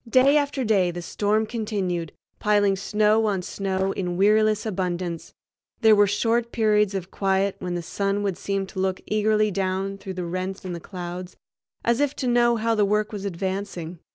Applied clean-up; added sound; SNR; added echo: neural separator model SepFormer DNS4.